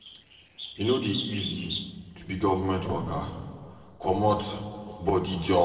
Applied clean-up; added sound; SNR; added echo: neural separator model SepFormer DNS4.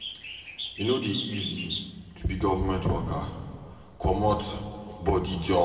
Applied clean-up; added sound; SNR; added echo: none; Bird; 12 dB; reverberation time 1.8 s.